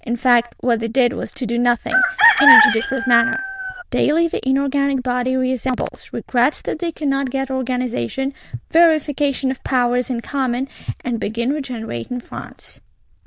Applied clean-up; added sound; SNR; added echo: neural diffusion model UNIVERSE++.